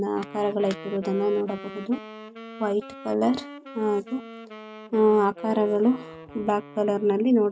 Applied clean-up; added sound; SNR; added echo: none; Wind instrument, woodwind instrument; 15 dB; none.